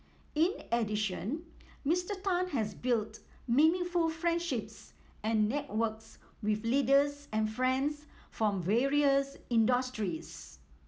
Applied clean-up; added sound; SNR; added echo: none; none; none; none.